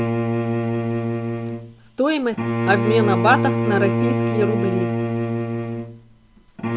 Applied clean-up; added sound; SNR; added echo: none; Bowed string instrument; -2 dB; none.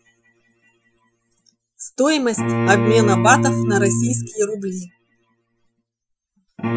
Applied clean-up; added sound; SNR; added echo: classical method Wiener filter.